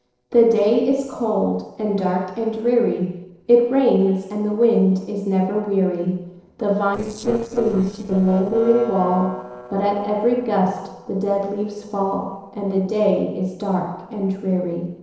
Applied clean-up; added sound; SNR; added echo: neural separator model SepFormer DNS4.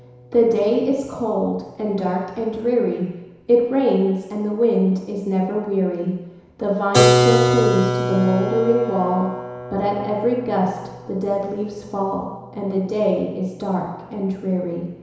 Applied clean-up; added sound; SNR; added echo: none; Keyboard (musical); 5 dB; reverberation time 1.0 s.